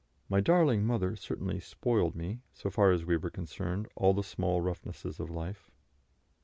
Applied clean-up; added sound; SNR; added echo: none; none; none; none.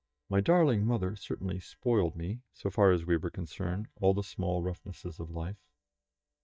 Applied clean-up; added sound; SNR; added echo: neural mask model DeepFilterNet 3.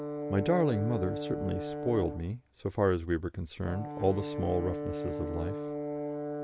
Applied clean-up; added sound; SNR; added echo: none; Brass instrument; 5 dB; none.